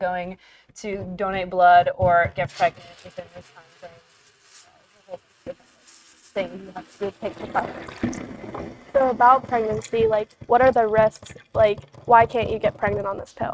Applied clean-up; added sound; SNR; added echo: neural mask model RNNoise.